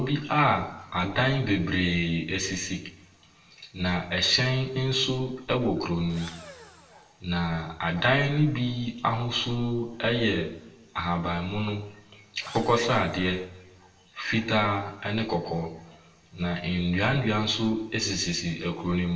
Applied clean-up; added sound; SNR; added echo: none; Engine / Drill; 20 dB; reverberation time 0.6 s.